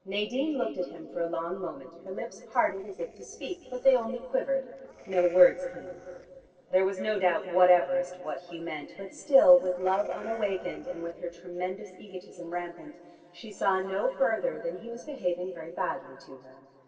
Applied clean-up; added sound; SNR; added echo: neural separator model SepFormer DNS4.